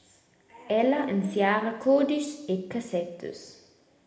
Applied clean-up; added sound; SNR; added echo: none; none; none; reverberation time 0.9 s.